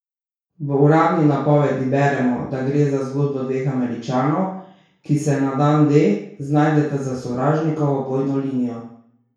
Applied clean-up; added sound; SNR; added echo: none; none; none; reverberation time 0.6 s.